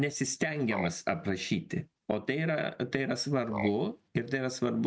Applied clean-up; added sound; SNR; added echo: neural mask model RNNoise.